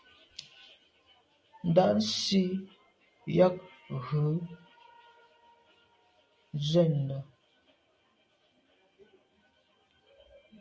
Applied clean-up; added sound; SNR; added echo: none; none; none; none.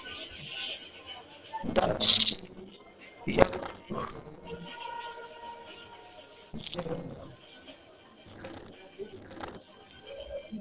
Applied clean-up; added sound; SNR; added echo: neural separator model SepFormer DNS4.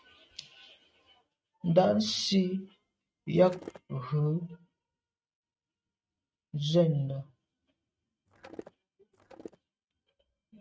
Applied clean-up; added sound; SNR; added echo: neural mask model RNNoise.